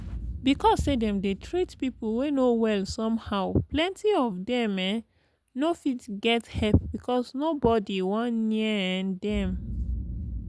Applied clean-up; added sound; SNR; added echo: none; Boom; 13 dB; none.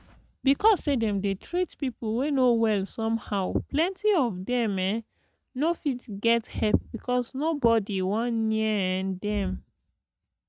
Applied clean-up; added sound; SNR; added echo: neural mask model RNNoise.